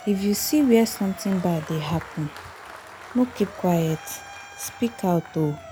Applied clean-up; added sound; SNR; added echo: none; Applause + Motor vehicle (road) / Siren; 16 dB; none.